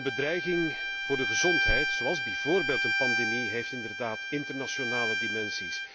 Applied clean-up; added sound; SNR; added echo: none; Bowed string instrument; -2 dB; none.